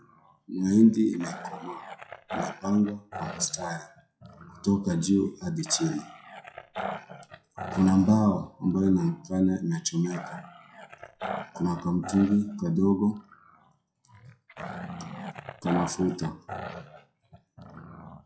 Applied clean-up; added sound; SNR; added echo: classical method WPE with log-MMSE.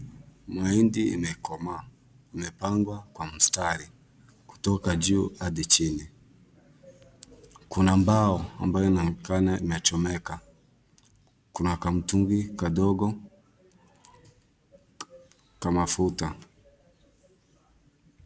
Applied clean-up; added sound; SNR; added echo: none; none; none; none.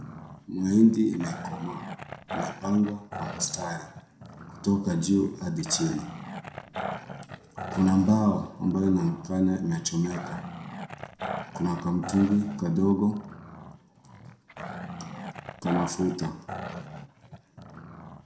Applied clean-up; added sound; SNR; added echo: none; Growling; 12 dB; reverberation time 0.6 s.